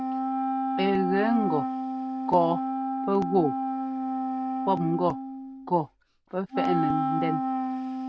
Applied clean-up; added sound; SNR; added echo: none; Wind instrument, woodwind instrument; 0 dB; none.